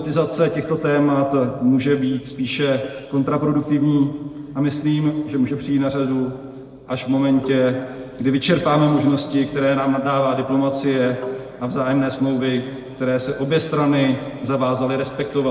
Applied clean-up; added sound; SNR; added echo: neural separator model SepFormer DNS4.